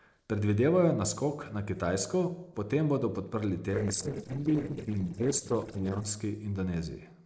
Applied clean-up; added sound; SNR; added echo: neural separator model SepFormer DNS4.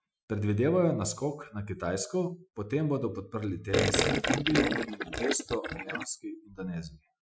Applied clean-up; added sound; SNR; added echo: classical method Wiener filter.